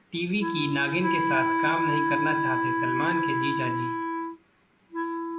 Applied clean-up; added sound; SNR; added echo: none; Wind instrument, woodwind instrument; -3 dB; none.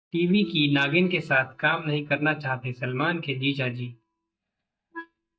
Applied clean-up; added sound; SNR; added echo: neural mask model DeepFilterNet 3.